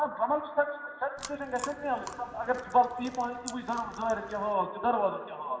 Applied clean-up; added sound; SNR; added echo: none; Chewing, mastication; 15 dB; reverberation time 2.6 s.